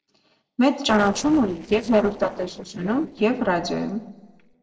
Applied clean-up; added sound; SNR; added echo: neural separator model SepFormer DNS4.